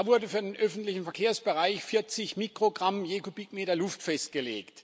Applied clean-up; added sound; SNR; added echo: none; none; none; none.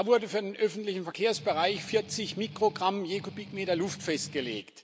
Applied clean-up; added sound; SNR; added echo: none; Strum; 15 dB; none.